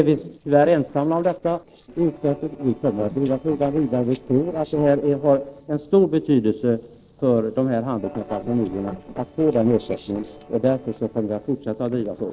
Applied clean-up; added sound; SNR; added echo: neural separator model SepFormer DNS4.